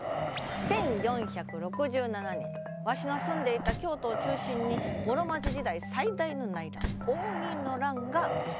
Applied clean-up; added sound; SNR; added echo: none; Breathing + Slam; 5 dB; none.